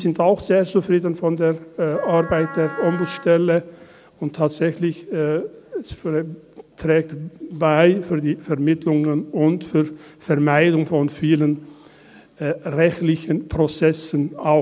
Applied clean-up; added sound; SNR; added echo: none; Wind instrument, woodwind instrument; 14 dB; none.